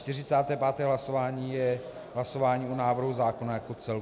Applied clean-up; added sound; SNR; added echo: none; none; none; none.